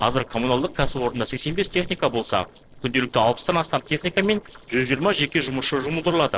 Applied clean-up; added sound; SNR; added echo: neural separator model SepFormer DNS4.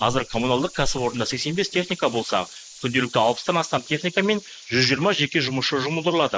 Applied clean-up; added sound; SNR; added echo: neural mask model Resemble Enhance denoiser.